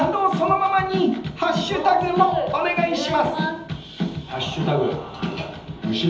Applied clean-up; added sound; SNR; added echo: none; none; none; reverberation time 1.2 s.